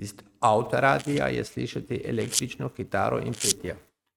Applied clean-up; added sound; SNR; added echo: neural mask model RNNoise.